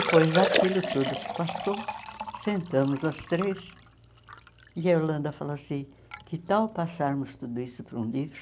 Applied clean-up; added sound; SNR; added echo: none; Liquid; 6 dB; none.